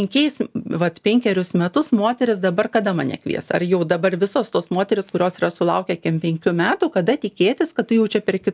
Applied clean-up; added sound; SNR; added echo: none; none; none; none.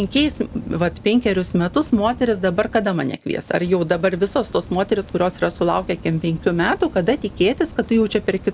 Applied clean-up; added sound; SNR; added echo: none; Fire; 18 dB; none.